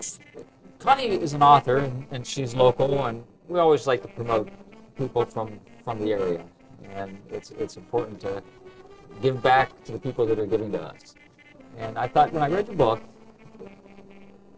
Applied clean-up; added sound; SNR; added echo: neural separator model SepFormer DNS4.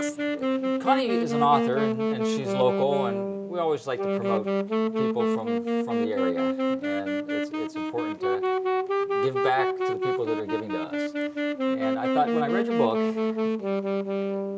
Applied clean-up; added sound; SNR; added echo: none; Wind instrument, woodwind instrument; -4 dB; none.